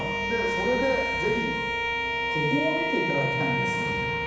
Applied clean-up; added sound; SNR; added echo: none; Bowed string instrument; -1 dB; reverberation time 1.1 s.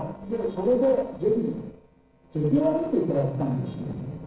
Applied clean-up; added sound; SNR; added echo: neural separator model SepFormer DNS4.